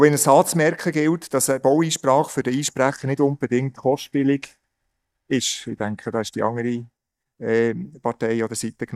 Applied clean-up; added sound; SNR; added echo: neural mask model DeepFilterNet 3.